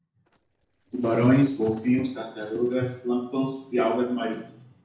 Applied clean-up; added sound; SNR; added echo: neural separator model SepFormer DNS4.